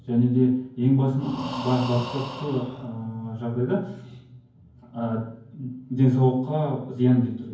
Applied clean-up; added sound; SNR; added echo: none; Breathing; 14 dB; reverberation time 0.9 s.